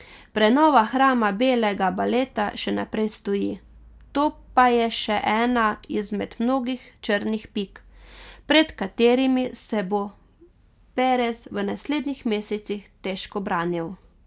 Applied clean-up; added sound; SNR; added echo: none; none; none; none.